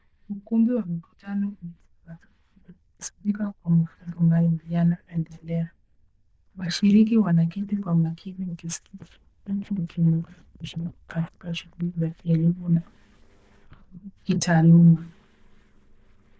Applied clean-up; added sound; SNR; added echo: neural diffusion model UNIVERSE++.